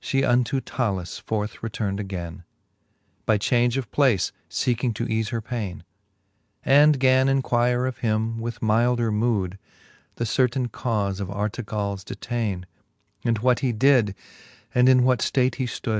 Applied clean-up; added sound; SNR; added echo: none; none; none; none.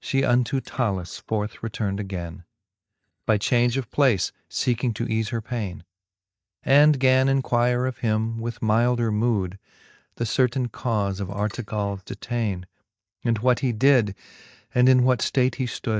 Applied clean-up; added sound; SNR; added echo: neural mask model DeepFilterNet 3.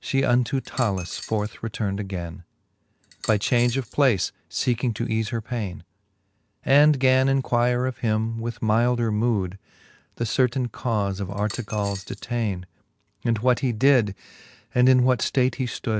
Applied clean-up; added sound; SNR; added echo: none; Coin (dropping); 17 dB; none.